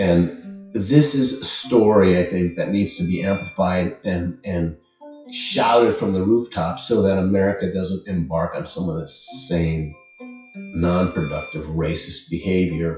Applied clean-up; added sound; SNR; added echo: classical method WPE with log-MMSE.